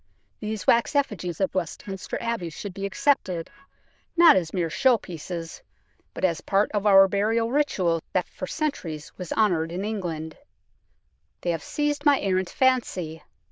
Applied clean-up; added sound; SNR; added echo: neural diffusion model UNIVERSE++.